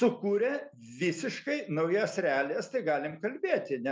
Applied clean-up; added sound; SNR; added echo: none; none; none; none.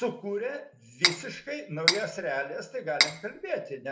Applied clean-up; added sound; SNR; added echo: none; Cutlery, silverware; -4 dB; reverberation time 0.4 s.